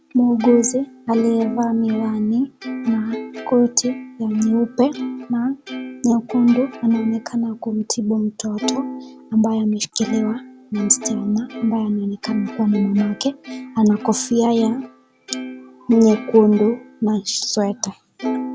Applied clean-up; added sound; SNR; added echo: none; Plucked string instrument; 12 dB; none.